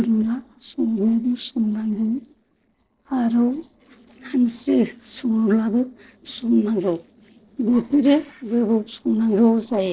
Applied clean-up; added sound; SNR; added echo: neural separator model SepFormer DNS4.